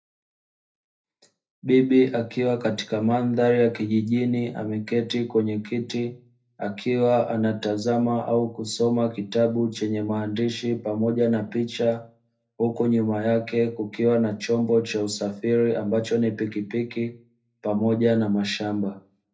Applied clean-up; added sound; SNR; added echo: none; none; none; reverberation time 0.3 s.